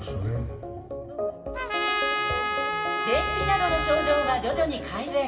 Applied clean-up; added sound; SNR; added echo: none; Trumpet; 1 dB; reverberation time 2.3 s.